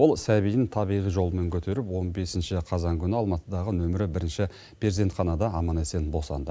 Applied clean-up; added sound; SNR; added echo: none; none; none; none.